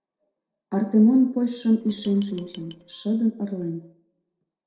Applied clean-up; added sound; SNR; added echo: neural separator model SepFormer DNS4.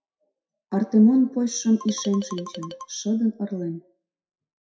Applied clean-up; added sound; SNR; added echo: classical method WPE with log-MMSE.